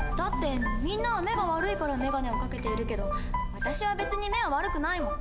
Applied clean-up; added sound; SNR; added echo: none; Electric guitar / Strum; 13 dB; none.